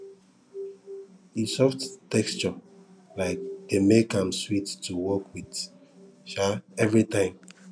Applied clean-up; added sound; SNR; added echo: none; none; none; none.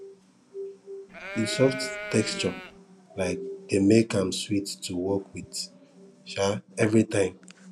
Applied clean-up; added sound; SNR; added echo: none; Livestock, farm animals, working animals; 9 dB; none.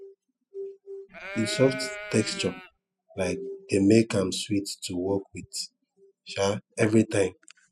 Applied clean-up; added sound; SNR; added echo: classical method spectral subtraction.